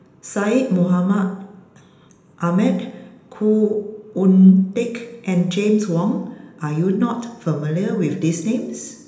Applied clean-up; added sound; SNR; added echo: none; none; none; reverberation time 0.9 s.